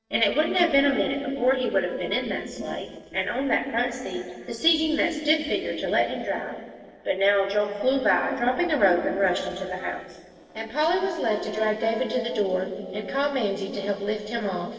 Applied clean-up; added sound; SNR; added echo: neural separator model SepFormer DNS4.